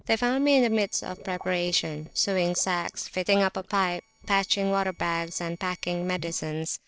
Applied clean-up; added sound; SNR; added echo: neural separator model SepFormer DNS4.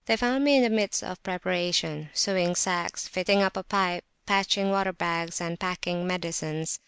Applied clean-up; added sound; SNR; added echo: none; none; none; none.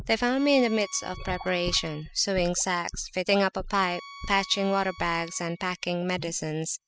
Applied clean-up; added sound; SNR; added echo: classical method spectral subtraction.